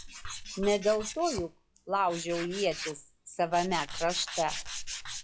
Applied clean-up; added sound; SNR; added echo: classical method log-MMSE.